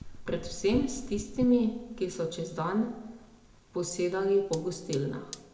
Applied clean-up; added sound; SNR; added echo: none; Fire; 13 dB; reverberation time 0.6 s.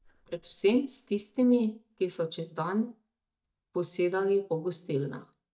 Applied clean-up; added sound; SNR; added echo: neural mask model DeepFilterNet 3.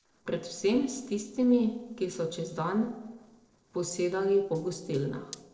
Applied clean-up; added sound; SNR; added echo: neural separator model SepFormer DNS4.